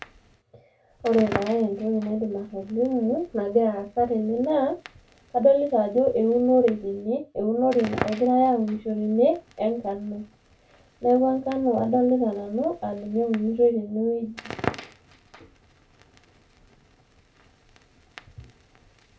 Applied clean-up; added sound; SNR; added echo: none; Crackle; 16 dB; reverberation time 0.2 s.